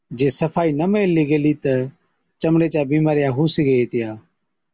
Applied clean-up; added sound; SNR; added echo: none; none; none; none.